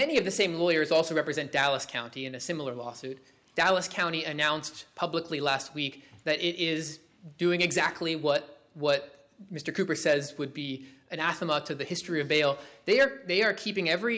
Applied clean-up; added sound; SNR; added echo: none; none; none; none.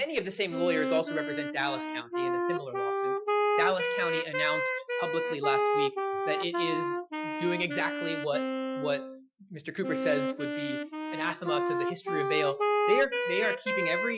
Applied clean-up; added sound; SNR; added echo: classical method Wiener filter.